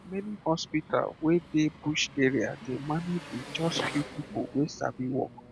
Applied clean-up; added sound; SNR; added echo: none; Engine; 15 dB; none.